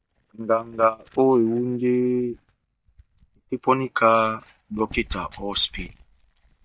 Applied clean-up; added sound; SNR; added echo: neural mask model DeepFilterNet 3.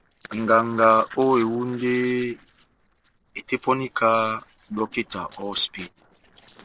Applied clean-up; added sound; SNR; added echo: neural separator model SepFormer DNS4.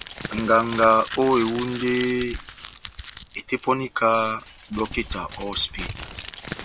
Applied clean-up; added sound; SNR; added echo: none; Crumpling, crinkling; 13 dB; none.